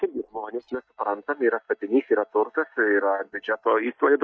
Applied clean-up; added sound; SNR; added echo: neural mask model DeepFilterNet 3.